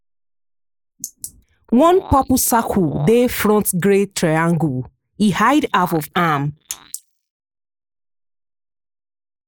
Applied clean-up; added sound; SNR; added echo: neural mask model Resemble Enhance denoiser.